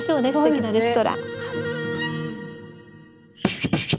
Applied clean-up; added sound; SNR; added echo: none; none; none; none.